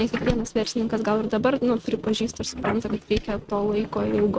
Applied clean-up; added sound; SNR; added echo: neural mask model RNNoise.